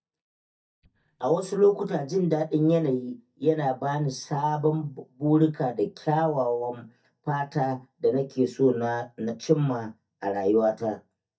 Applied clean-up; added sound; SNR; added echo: neural mask model DeepFilterNet 3.